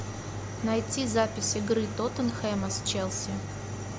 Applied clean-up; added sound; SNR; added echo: none; none; none; none.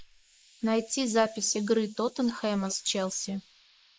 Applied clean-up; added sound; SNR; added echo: neural mask model Resemble Enhance denoiser.